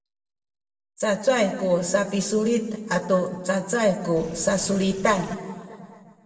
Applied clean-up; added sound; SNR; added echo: neural separator model SepFormer DNS4.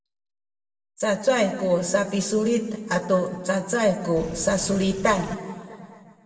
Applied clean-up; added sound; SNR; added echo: none; Sink (filling or washing); 14 dB; reverberation time 1.7 s.